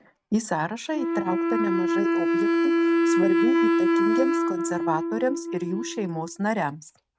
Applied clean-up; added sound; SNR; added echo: neural mask model RNNoise.